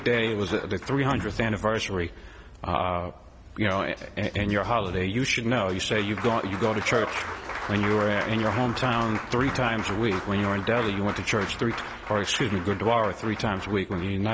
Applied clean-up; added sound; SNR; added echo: none; Applause; 11 dB; none.